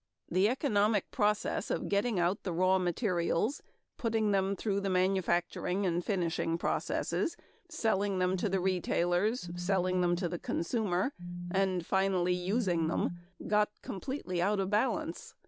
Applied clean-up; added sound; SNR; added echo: none; Telephone; 10 dB; none.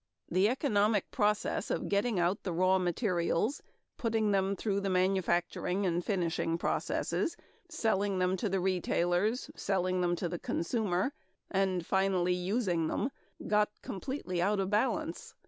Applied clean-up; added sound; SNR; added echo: none; none; none; none.